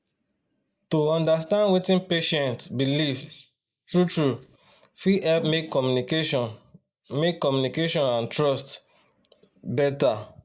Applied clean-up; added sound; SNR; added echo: neural mask model Resemble Enhance denoiser.